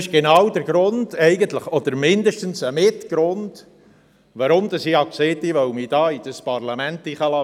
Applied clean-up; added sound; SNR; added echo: none; none; none; none.